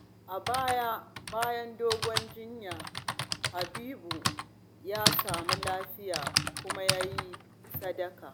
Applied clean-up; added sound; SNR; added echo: none; Typing; -1 dB; none.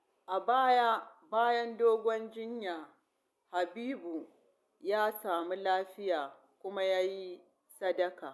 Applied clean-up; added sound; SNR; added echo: none; none; none; none.